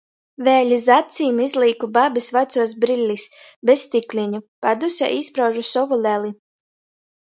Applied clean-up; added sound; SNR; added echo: none; none; none; none.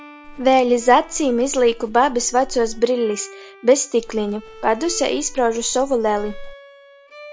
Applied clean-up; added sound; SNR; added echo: none; Bowed string instrument + Livestock, farm animals, working animals; 17 dB; none.